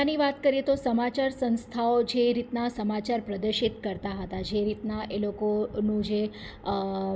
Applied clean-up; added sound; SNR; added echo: none; none; none; none.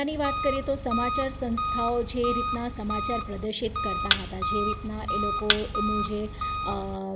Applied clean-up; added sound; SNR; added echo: none; Engine + Thump, thud; -1 dB; none.